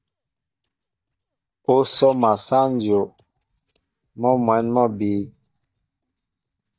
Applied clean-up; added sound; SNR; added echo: neural mask model DeepFilterNet 3.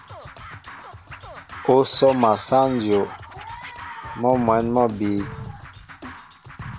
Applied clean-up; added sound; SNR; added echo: none; Scratching (performance technique); 15 dB; none.